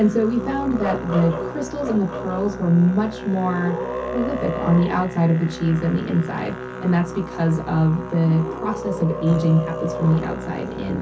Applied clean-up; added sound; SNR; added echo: none; Musical instrument; 8 dB; reverberation time 0.3 s.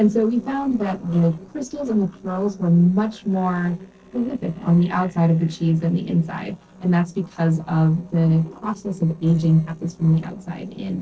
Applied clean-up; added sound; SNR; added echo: neural separator model SepFormer DNS4.